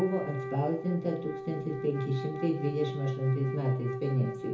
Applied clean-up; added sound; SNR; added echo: none; Wind instrument, woodwind instrument; 8 dB; reverberation time 0.6 s.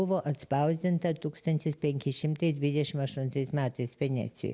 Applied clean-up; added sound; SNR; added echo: none; none; none; none.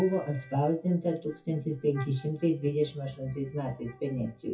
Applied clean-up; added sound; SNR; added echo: classical method WPE with log-MMSE.